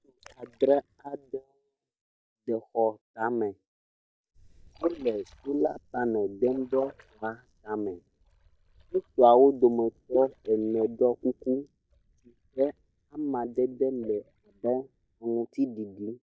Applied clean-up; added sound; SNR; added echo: neural mask model DeepFilterNet 3.